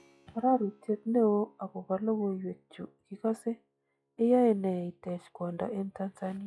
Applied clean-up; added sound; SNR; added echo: classical method log-MMSE.